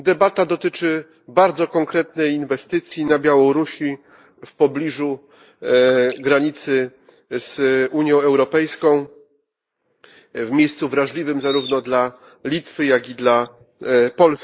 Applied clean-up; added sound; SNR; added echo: neural mask model Resemble Enhance denoiser.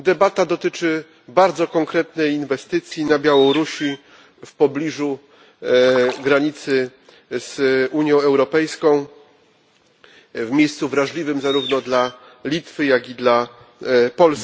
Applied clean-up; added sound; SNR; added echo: none; Bird + Splash, splatter; 15 dB; none.